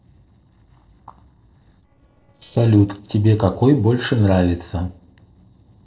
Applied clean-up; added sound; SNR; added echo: neural separator model SepFormer DNS4.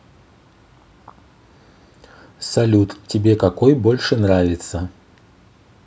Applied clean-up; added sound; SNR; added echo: none; none; none; none.